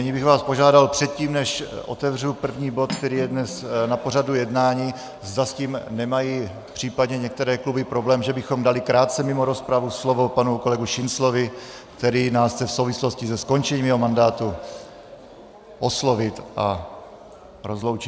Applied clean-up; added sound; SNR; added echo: none; Cutlery, silverware; 16 dB; none.